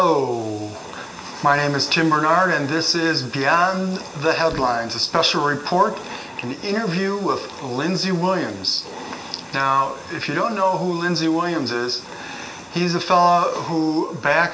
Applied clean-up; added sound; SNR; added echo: none; Bowed string instrument; 18 dB; reverberation time 0.8 s.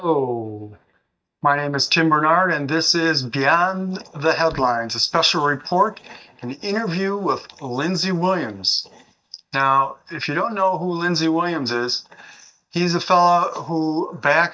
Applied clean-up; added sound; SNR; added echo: neural mask model DeepFilterNet 3.